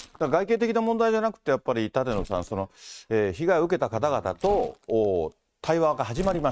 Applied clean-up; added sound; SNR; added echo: neural mask model RNNoise.